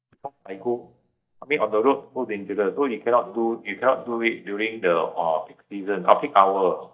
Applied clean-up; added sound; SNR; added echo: neural mask model DeepFilterNet 3.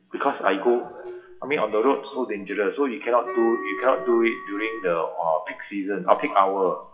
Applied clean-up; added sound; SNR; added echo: classical method WPE with log-MMSE.